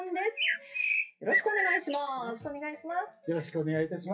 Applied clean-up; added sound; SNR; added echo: classical method WPE with log-MMSE.